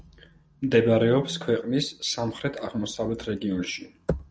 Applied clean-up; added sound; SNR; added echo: none; none; none; none.